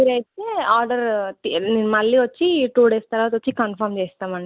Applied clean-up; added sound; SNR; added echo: none; none; none; none.